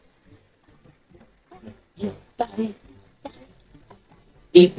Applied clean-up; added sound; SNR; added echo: neural mask model DeepFilterNet 3.